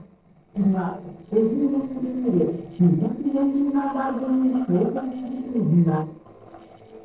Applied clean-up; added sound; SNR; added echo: neural separator model SepFormer DNS4.